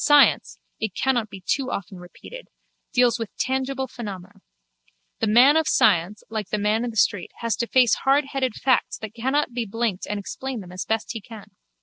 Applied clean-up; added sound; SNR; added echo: none; none; none; none.